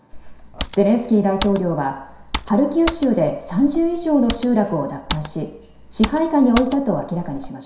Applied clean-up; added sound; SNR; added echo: none; Computer keyboard; 11 dB; reverberation time 0.7 s.